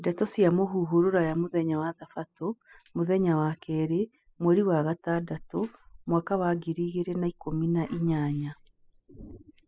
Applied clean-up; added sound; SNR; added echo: classical method spectral subtraction.